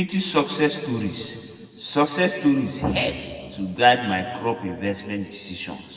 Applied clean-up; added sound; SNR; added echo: none; none; none; reverberation time 1.9 s.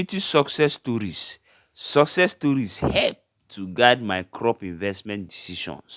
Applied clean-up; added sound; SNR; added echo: none; none; none; none.